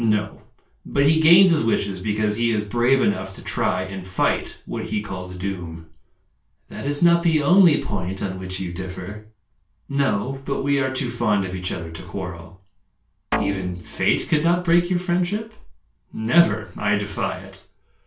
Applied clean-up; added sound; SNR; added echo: none; Guitar; 6 dB; reverberation time 0.3 s.